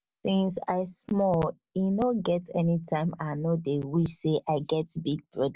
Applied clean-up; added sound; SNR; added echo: none; none; none; none.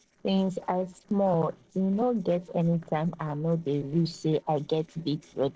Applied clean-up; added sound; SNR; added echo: neural separator model SepFormer DNS4.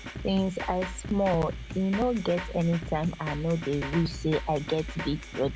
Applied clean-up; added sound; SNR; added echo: none; Drum kit; 9 dB; none.